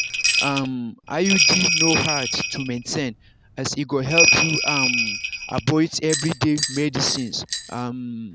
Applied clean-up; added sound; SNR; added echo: none; Bell; 0 dB; none.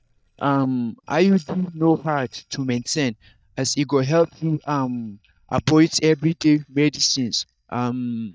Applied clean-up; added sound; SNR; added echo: neural mask model DeepFilterNet 3.